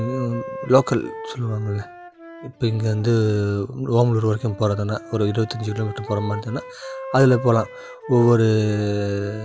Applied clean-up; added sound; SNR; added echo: none; Wind instrument, woodwind instrument; 15 dB; none.